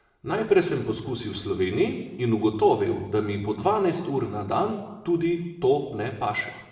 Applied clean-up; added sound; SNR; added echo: none; none; none; reverberation time 1.0 s.